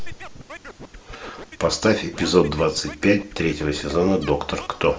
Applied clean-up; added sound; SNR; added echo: none; Scratching (performance technique); 17 dB; none.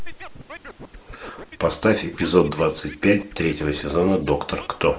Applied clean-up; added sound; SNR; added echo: neural mask model Resemble Enhance denoiser.